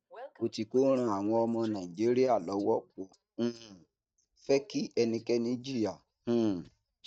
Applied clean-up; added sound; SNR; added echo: neural mask model DeepFilterNet 3.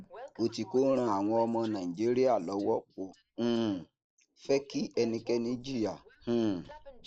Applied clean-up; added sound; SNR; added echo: neural mask model Resemble Enhance denoiser.